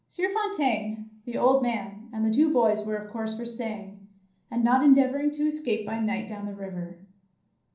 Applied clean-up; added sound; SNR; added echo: none; none; none; reverberation time 0.6 s.